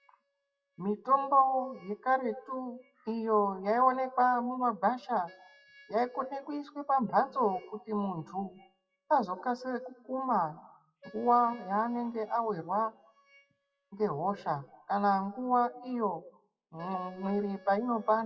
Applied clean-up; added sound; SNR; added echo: classical method WPE with log-MMSE.